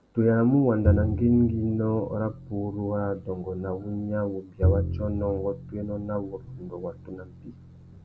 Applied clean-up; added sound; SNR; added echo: none; Bowed string instrument; 4 dB; none.